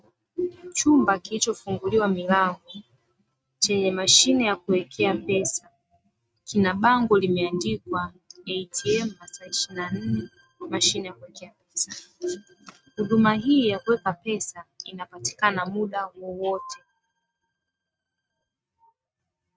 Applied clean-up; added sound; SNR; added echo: neural mask model RNNoise.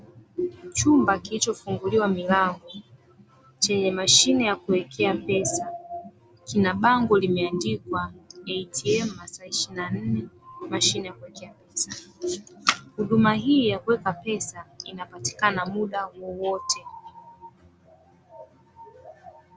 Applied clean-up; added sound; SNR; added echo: none; none; none; none.